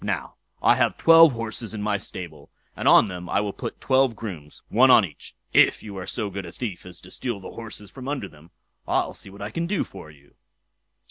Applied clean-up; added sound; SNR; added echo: none; none; none; none.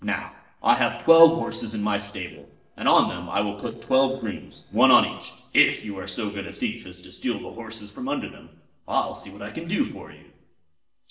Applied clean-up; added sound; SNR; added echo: neural separator model SepFormer DNS4.